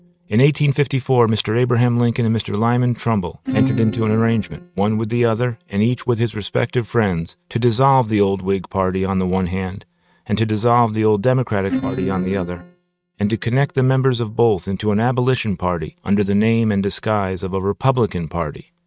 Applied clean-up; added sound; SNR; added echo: neural mask model RNNoise.